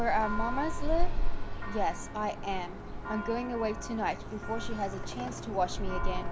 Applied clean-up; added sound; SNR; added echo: none; Church bell; -3 dB; none.